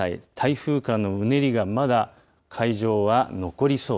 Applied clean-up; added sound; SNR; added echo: none; none; none; none.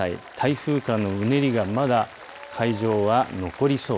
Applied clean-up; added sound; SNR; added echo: none; Applause; 18 dB; none.